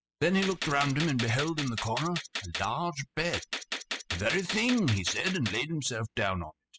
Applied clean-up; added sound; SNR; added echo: classical method spectral subtraction.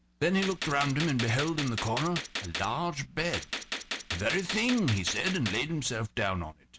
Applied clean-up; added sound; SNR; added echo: none; Gunshot, gunfire; 7 dB; none.